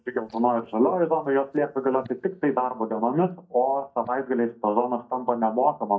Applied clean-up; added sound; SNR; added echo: neural mask model DeepFilterNet 3.